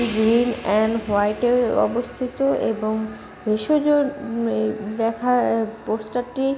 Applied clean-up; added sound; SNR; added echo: none; Crash cymbal; 19 dB; none.